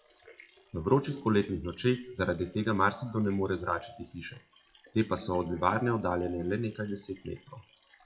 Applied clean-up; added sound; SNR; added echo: classical method WPE with log-MMSE.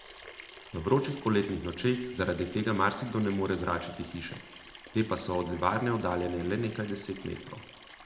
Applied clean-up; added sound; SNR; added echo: none; Sink (filling or washing) / Water tap, faucet; 18 dB; reverberation time 0.6 s.